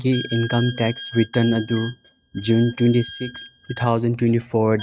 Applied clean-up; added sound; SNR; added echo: neural mask model RNNoise.